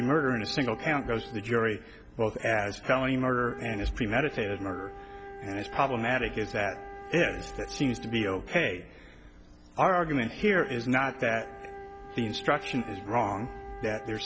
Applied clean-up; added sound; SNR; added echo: none; Wind instrument, woodwind instrument; 15 dB; none.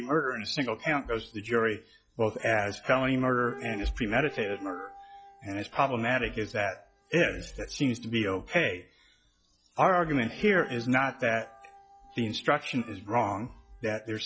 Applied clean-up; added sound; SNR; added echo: classical method log-MMSE.